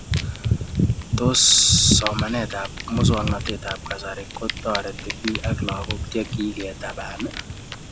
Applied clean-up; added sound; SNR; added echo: none; Fire; 11 dB; none.